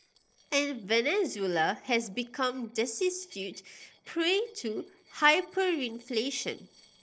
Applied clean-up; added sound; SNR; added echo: neural separator model SepFormer DNS4.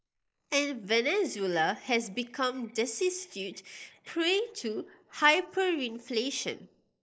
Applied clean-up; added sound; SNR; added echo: neural mask model Resemble Enhance denoiser.